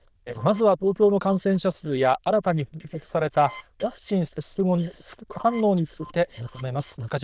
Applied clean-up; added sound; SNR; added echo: neural diffusion model UNIVERSE++.